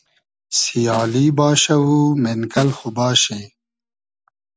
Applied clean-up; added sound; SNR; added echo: neural separator model SepFormer DNS4.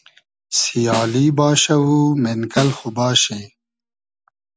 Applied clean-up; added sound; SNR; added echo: none; Snare drum; 13 dB; none.